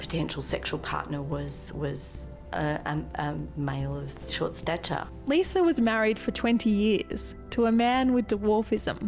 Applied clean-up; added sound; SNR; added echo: none; none; none; none.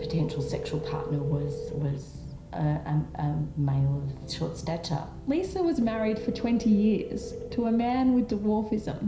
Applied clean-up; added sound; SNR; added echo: none; Telephone; 12 dB; reverberation time 0.5 s.